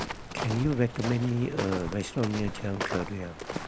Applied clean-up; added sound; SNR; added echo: none; Walk, footsteps; 7 dB; none.